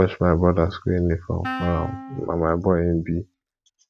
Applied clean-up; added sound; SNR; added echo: neural mask model RNNoise.